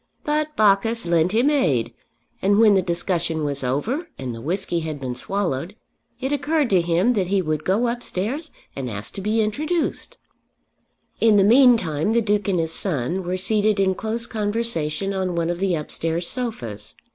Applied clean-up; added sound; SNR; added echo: none; none; none; none.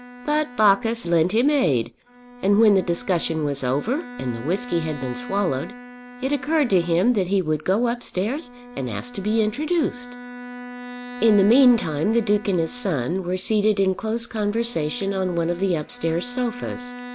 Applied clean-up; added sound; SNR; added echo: none; Bowed string instrument; 16 dB; none.